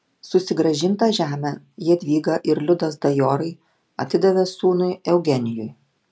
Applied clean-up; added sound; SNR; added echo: none; none; none; none.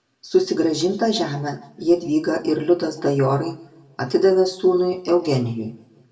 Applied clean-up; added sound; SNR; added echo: none; none; none; reverberation time 0.7 s.